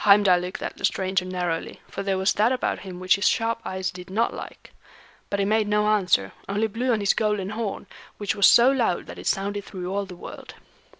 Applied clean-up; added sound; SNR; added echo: none; none; none; none.